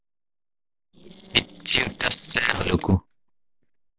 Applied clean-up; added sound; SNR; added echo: neural separator model SepFormer DNS4.